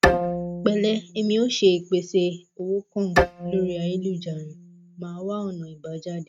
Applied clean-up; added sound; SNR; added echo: neural mask model RNNoise.